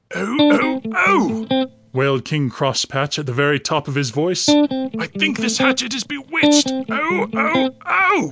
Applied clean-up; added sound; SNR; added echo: none; Electric guitar; 0 dB; none.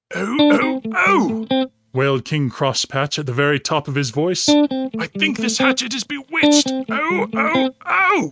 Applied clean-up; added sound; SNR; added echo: neural mask model RNNoise.